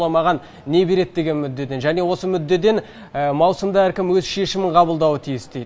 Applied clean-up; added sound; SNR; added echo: none; none; none; none.